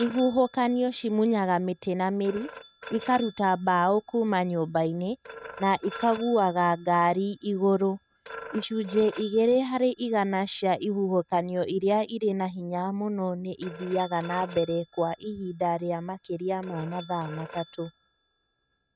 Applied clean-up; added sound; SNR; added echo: neural mask model RNNoise.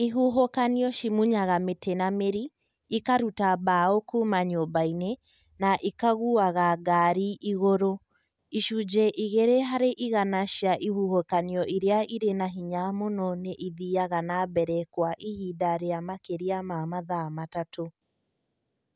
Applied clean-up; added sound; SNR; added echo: none; none; none; none.